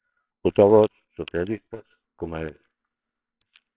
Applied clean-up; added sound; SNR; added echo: neural separator model SepFormer WHAMR!.